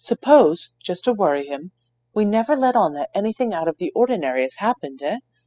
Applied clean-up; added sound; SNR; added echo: classical method spectral subtraction.